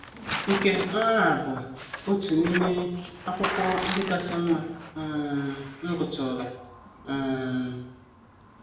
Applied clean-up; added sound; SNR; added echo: none; Tearing; 9 dB; reverberation time 0.8 s.